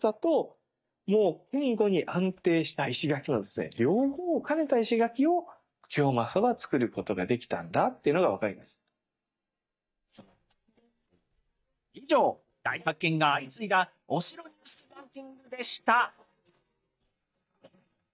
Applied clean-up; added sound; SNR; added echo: neural mask model DeepFilterNet 3.